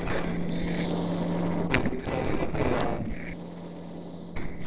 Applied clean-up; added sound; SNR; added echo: neural separator model SepFormer DNS4.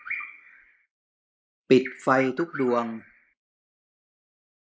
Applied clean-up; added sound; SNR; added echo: neural mask model Resemble Enhance denoiser.